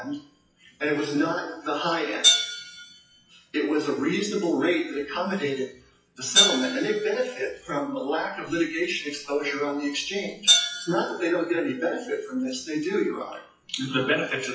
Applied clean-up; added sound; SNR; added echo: classical method WPE with log-MMSE.